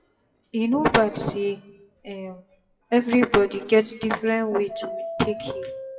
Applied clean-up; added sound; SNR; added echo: classical method WPE with log-MMSE.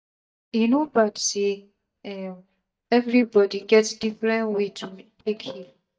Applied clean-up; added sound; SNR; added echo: neural mask model DeepFilterNet 3.